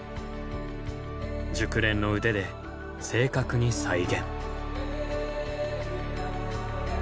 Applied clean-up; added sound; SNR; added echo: none; none; none; none.